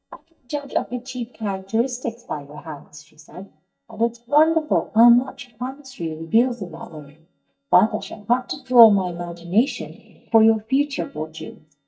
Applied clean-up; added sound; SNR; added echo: neural mask model DeepFilterNet 3.